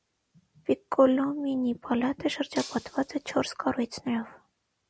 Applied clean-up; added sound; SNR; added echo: none; Shatter; 17 dB; none.